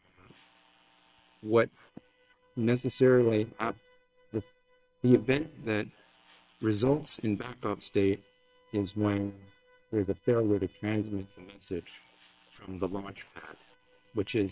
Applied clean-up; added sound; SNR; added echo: neural separator model SepFormer WHAM!.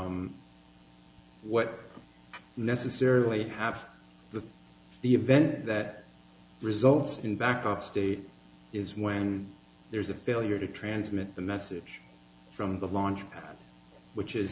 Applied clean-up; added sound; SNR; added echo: none; none; none; none.